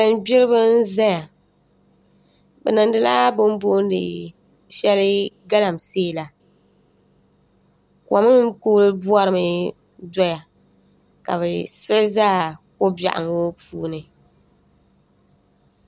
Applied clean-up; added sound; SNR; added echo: none; none; none; none.